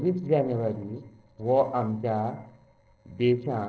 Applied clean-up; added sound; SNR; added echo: neural separator model SepFormer DNS4.